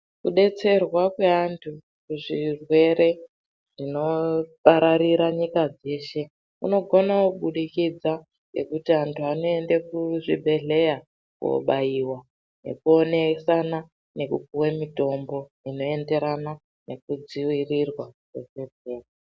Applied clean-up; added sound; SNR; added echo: none; none; none; none.